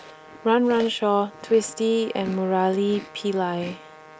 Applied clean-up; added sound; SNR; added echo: none; Brass instrument + Chewing, mastication; 18 dB; none.